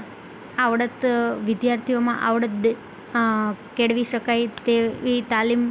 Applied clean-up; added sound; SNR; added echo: none; none; none; none.